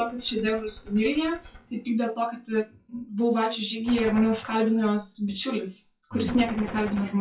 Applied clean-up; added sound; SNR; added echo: classical method WPE with log-MMSE.